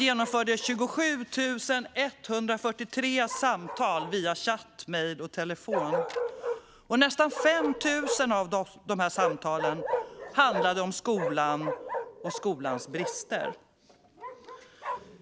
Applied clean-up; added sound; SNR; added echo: none; Bark; 7 dB; none.